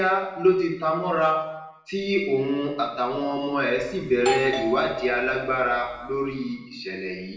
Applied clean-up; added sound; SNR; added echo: none; Doorbell; 9 dB; reverberation time 0.8 s.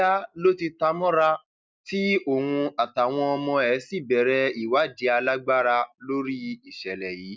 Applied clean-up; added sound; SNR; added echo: none; none; none; none.